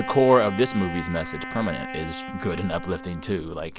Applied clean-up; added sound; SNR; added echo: none; Wind instrument, woodwind instrument; 11 dB; none.